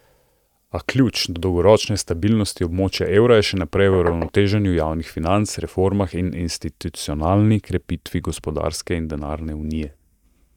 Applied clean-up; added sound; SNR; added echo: neural mask model DeepFilterNet 3.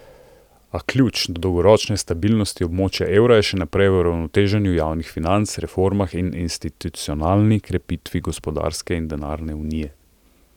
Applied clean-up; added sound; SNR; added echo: none; none; none; none.